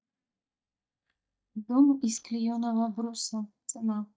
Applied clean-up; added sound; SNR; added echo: neural mask model DeepFilterNet 3.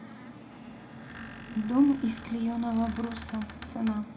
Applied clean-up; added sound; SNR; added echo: none; Squeak; 16 dB; reverberation time 0.4 s.